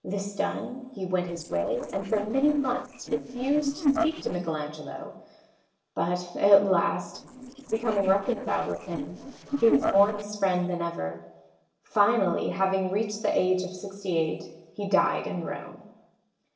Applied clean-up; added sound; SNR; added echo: neural separator model SepFormer DNS4.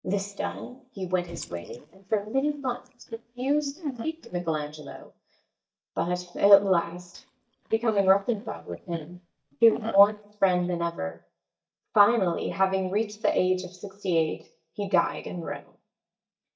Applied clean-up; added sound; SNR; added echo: neural mask model DeepFilterNet 3.